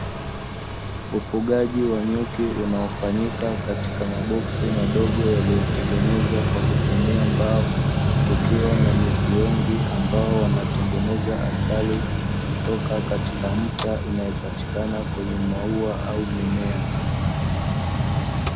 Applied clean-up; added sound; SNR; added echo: none; Mechanical fan; -3 dB; none.